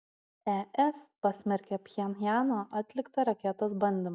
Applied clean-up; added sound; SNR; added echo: none; none; none; none.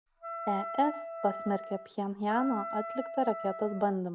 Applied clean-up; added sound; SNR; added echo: none; Wind instrument, woodwind instrument; 8 dB; none.